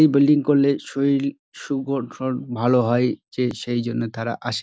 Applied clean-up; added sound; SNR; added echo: none; none; none; none.